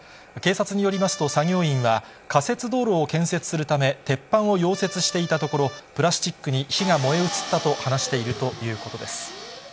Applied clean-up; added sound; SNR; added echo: none; Accordion; 15 dB; none.